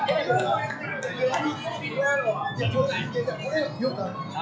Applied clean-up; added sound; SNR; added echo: classical method log-MMSE.